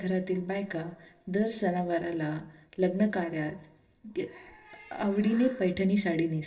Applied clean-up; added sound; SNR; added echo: neural separator model SepFormer DNS4.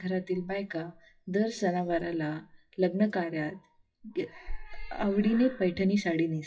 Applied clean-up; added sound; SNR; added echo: classical method WPE with log-MMSE.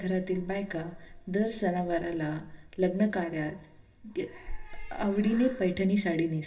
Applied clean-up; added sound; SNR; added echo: none; Dog; 14 dB; reverberation time 0.2 s.